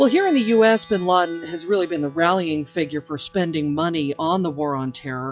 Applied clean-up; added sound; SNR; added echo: classical method log-MMSE.